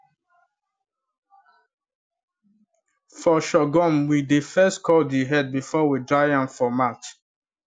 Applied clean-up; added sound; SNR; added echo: none; none; none; none.